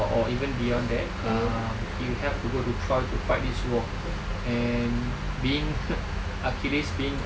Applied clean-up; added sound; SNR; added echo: none; none; none; none.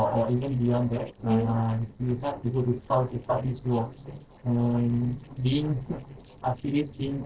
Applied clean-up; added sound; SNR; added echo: neural separator model SepFormer DNS4.